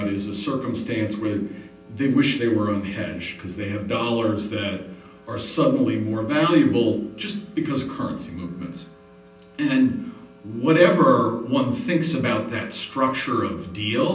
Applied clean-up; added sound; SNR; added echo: none; none; none; reverberation time 0.6 s.